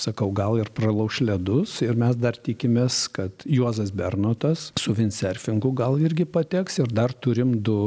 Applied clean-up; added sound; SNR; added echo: none; none; none; none.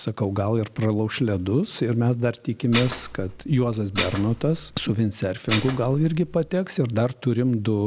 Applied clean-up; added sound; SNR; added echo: none; Dishes, pots, and pans; 8 dB; none.